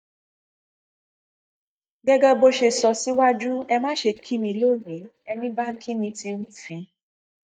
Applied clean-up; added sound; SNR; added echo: neural mask model DeepFilterNet 3.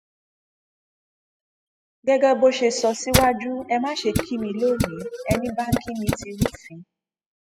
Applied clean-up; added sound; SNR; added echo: classical method spectral subtraction.